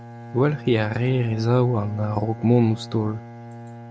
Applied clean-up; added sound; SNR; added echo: none; Bowed string instrument; 15 dB; none.